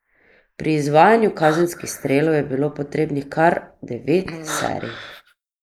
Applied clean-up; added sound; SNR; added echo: neural mask model Resemble Enhance denoiser.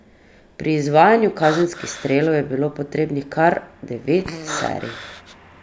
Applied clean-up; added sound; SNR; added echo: none; Fart + Breathing; 12 dB; none.